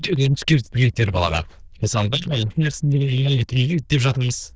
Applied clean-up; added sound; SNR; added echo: neural diffusion model UNIVERSE++.